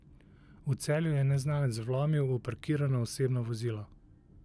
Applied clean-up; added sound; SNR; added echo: none; none; none; none.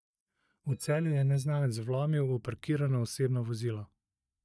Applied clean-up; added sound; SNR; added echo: neural mask model DeepFilterNet 3.